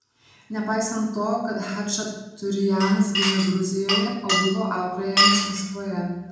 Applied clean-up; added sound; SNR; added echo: none; Glass; 0 dB; reverberation time 0.9 s.